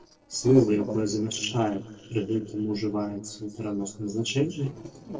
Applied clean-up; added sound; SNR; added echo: neural separator model SepFormer DNS4.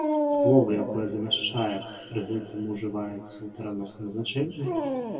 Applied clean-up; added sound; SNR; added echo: none; Dog; 3 dB; reverberation time 2.4 s.